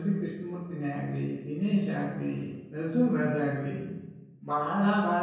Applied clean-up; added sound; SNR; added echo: none; Tambourine; 18 dB; reverberation time 1.0 s.